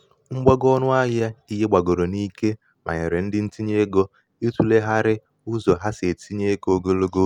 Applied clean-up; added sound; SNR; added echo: none; none; none; none.